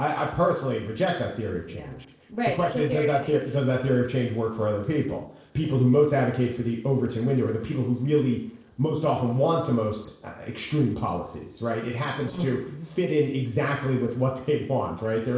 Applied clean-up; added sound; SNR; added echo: neural separator model SepFormer DNS4.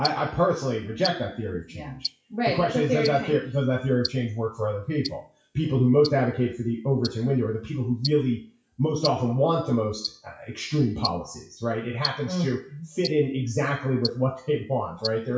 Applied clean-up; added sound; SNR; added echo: classical method WPE with log-MMSE.